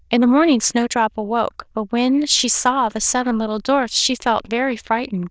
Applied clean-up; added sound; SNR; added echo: neural diffusion model UNIVERSE++.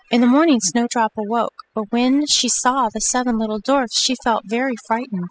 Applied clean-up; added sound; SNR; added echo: classical method spectral subtraction.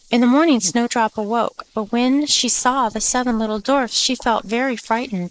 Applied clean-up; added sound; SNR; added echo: neural mask model Resemble Enhance denoiser.